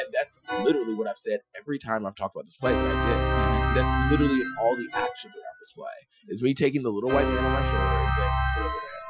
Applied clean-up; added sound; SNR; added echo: classical method Wiener filter.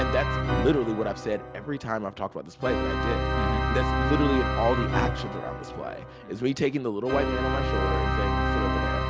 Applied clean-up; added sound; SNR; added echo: none; Organ; -2 dB; none.